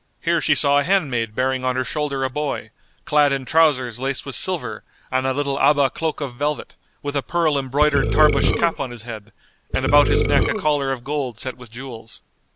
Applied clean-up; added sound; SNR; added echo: none; Burping, eructation; -1 dB; none.